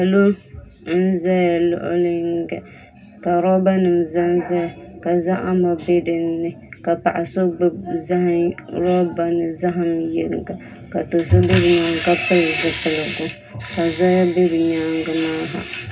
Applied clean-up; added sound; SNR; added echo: none; none; none; reverberation time 0.2 s.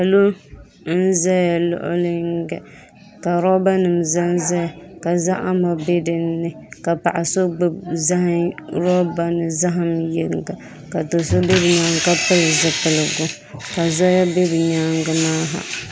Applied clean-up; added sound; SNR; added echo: none; none; none; none.